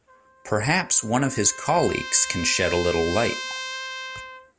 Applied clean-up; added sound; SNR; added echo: none; Trumpet; 11 dB; none.